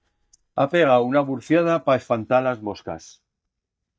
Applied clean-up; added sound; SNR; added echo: neural mask model DeepFilterNet 3.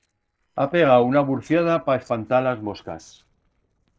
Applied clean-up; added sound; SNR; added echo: neural separator model SepFormer DNS4.